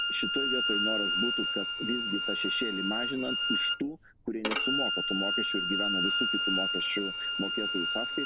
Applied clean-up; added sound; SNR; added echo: none; Bowed string instrument; -4 dB; none.